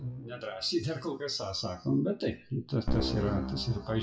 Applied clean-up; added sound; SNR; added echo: classical method WPE with log-MMSE.